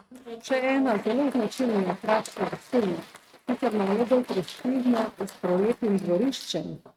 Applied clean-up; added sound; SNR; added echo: neural mask model RNNoise.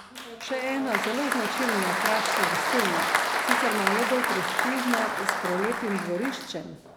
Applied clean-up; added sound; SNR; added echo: none; Applause; -3 dB; none.